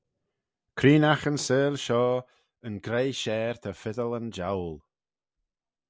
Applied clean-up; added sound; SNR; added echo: none; none; none; none.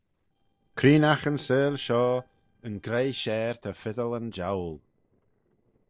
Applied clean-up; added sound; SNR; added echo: neural separator model SepFormer DNS4.